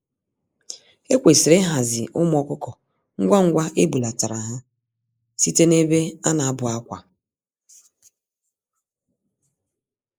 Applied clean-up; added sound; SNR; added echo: neural mask model Resemble Enhance denoiser.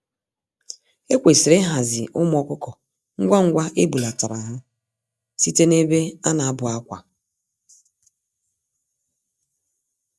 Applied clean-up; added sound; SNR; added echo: neural mask model DeepFilterNet 3.